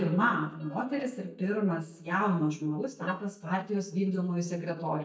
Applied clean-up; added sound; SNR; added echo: neural mask model DeepFilterNet 3.